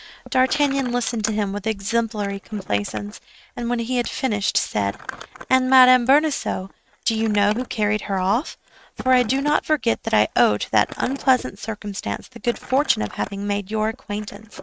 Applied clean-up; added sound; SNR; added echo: neural mask model RNNoise.